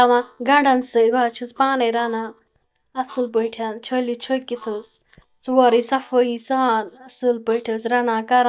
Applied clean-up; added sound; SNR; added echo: neural mask model DeepFilterNet 3.